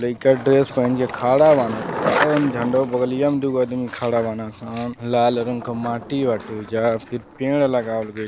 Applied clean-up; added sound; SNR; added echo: none; Skateboard; 10 dB; none.